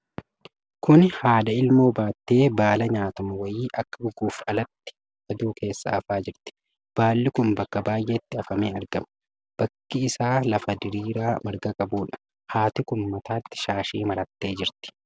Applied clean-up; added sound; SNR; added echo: none; none; none; none.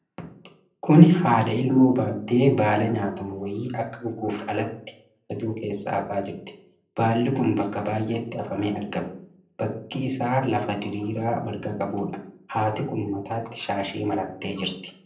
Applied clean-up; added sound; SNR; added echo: none; none; none; reverberation time 0.6 s.